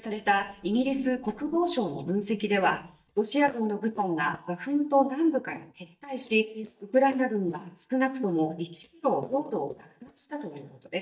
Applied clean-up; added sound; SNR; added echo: neural mask model DeepFilterNet 3.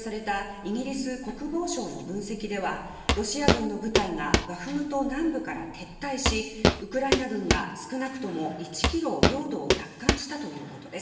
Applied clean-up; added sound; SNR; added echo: none; Walk, footsteps; -4 dB; reverberation time 1.1 s.